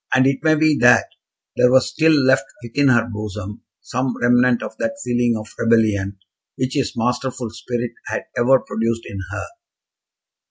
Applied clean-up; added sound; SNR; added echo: none; none; none; none.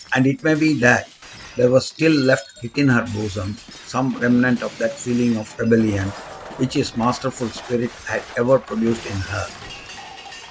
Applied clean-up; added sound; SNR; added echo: none; Shatter; 18 dB; none.